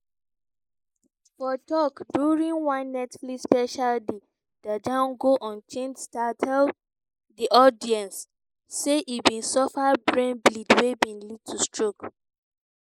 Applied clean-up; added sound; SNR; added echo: neural mask model Resemble Enhance denoiser.